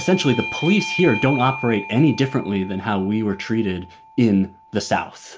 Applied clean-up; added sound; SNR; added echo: none; Bell / Doorbell; 12 dB; none.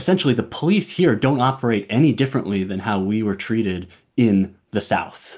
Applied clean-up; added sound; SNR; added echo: none; none; none; none.